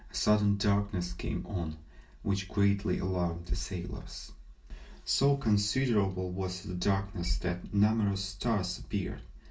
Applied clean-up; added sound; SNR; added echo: none; none; none; reverberation time 0.2 s.